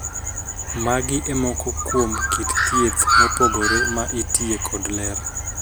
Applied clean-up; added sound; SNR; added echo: none; Bird; 0 dB; none.